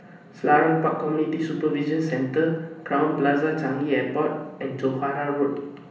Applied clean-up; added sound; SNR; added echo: none; none; none; reverberation time 0.8 s.